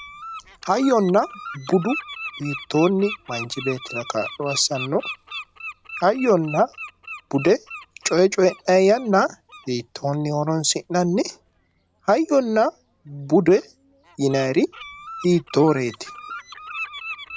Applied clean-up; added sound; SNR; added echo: none; Bird; 15 dB; none.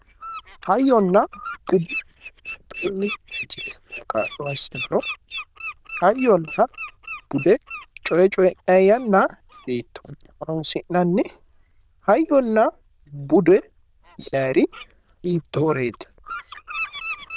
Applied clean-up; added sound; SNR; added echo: neural diffusion model UNIVERSE++.